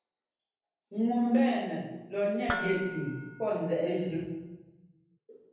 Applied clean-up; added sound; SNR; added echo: none; Dishes, pots, and pans; 8 dB; reverberation time 1.1 s.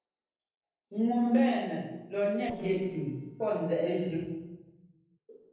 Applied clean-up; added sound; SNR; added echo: neural separator model SepFormer DNS4.